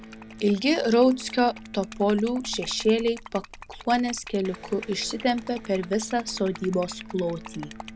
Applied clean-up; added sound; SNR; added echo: none; Liquid + Electric guitar; 15 dB; none.